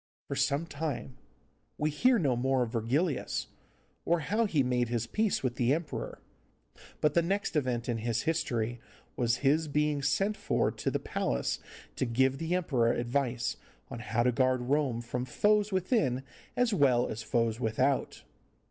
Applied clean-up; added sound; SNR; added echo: none; none; none; none.